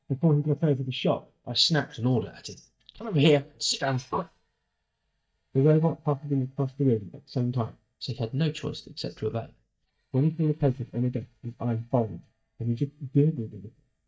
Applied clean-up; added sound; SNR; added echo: neural mask model DeepFilterNet 3.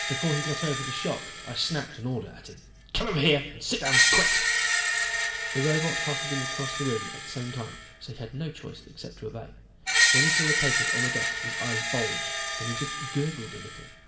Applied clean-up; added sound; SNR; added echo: none; Screech; -3 dB; reverberation time 0.9 s.